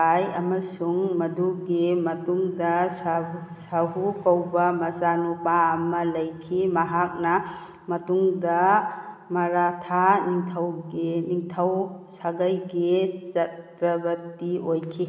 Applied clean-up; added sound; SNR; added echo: none; none; none; none.